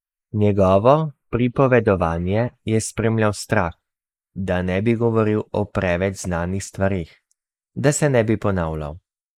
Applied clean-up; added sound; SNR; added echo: neural mask model Resemble Enhance denoiser.